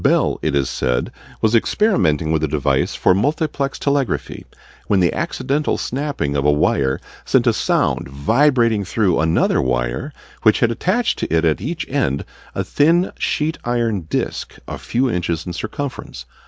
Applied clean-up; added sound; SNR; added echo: none; none; none; none.